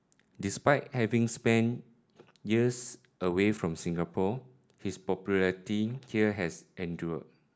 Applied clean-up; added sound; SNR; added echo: none; none; none; none.